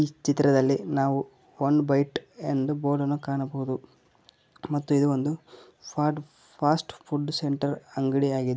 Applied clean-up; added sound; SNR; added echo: none; none; none; none.